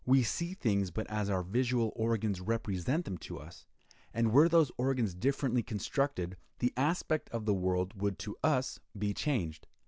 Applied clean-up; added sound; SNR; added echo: none; none; none; none.